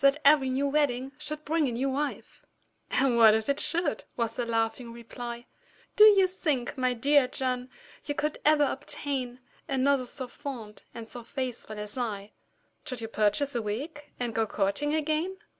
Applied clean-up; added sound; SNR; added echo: none; none; none; none.